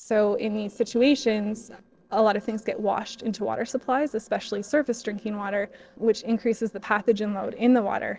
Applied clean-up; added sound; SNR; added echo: neural separator model SepFormer DNS4.